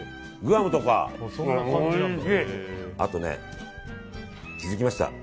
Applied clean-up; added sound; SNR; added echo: none; none; none; none.